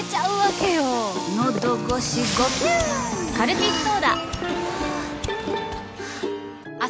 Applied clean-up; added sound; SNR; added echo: none; Plucked string instrument + Mechanisms; 15 dB; none.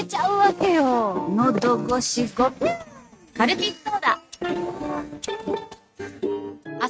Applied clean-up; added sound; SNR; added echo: neural mask model RNNoise.